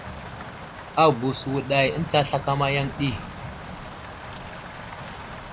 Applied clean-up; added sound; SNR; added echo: none; Rain; 11 dB; none.